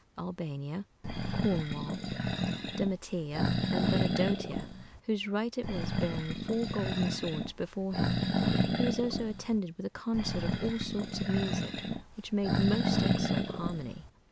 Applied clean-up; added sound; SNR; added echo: none; Animal; -2 dB; none.